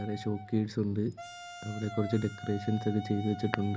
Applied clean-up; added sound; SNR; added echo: none; Wind instrument, woodwind instrument; 13 dB; none.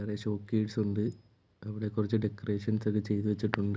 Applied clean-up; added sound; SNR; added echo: none; none; none; none.